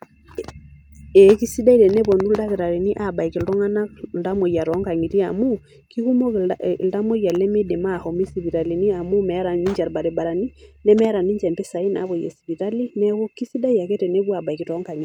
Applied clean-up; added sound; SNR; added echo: none; none; none; none.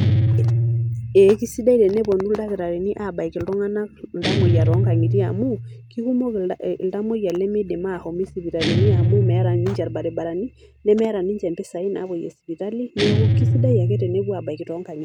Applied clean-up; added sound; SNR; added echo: none; Guitar; 0 dB; none.